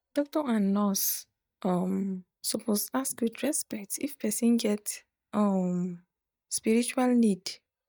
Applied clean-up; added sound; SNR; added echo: neural mask model DeepFilterNet 3.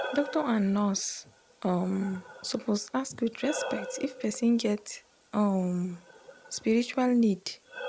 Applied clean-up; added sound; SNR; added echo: none; Breathing; 14 dB; none.